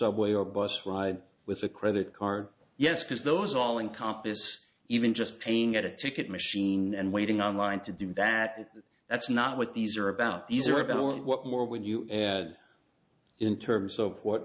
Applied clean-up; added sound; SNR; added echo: none; none; none; none.